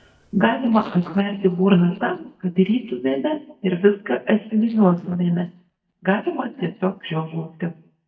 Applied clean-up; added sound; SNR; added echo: neural mask model DeepFilterNet 3.